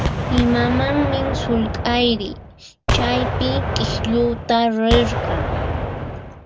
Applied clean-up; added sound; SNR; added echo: none; Gunshot, gunfire; 1 dB; none.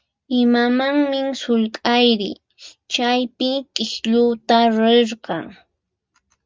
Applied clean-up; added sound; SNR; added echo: none; none; none; none.